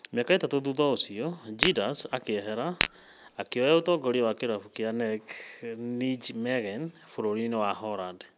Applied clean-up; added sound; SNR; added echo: none; Tap / Glass; 4 dB; none.